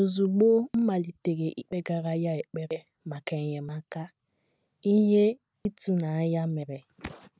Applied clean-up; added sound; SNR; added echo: none; none; none; none.